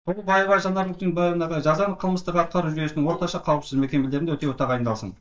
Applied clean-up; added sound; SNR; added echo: neural mask model DeepFilterNet 3.